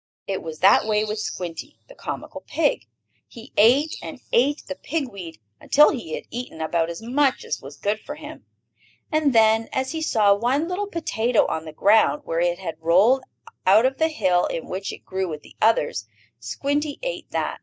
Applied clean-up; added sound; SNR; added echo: neural mask model DeepFilterNet 3.